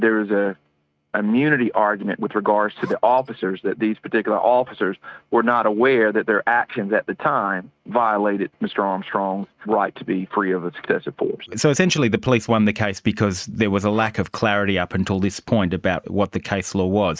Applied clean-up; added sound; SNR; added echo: neural mask model RNNoise.